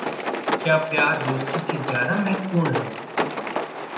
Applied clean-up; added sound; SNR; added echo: none; Rain; 2 dB; reverberation time 0.7 s.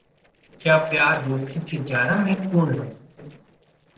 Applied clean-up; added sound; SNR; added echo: neural separator model SepFormer DNS4.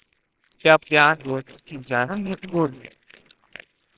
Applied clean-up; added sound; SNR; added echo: neural separator model SepFormer WHAMR!.